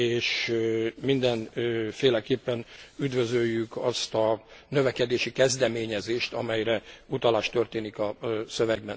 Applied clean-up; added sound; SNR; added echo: none; none; none; none.